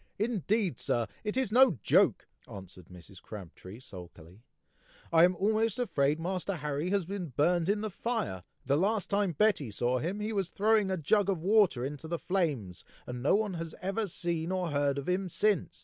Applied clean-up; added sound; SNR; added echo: none; none; none; none.